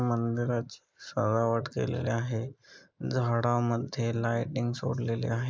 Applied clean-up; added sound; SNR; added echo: neural mask model Resemble Enhance denoiser.